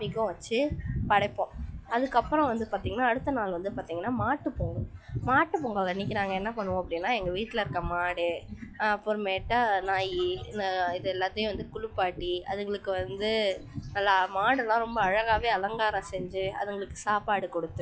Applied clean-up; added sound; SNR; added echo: classical method log-MMSE.